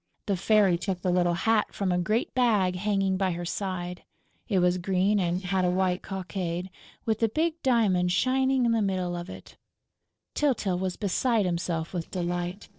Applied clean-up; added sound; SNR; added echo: neural separator model SepFormer DNS4.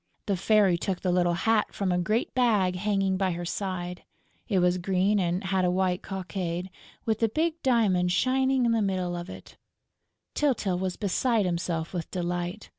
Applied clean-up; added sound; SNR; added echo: none; none; none; none.